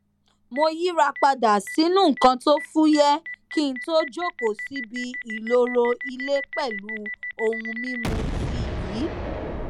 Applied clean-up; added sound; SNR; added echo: none; Boom; 10 dB; none.